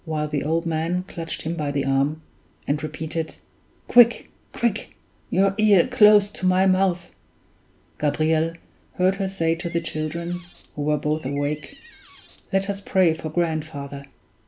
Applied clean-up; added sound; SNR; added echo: none; Door; 18 dB; none.